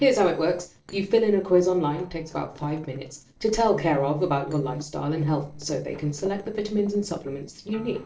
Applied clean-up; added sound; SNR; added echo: neural separator model SepFormer DNS4.